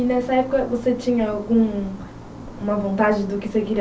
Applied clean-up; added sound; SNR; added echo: none; none; none; none.